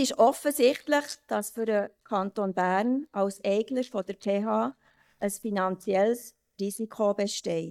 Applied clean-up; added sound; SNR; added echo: neural mask model DeepFilterNet 3.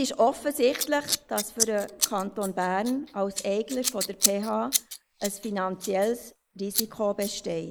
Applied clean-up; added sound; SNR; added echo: neural mask model Resemble Enhance denoiser.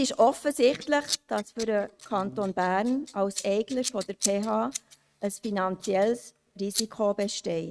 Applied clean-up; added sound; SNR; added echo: neural mask model RNNoise.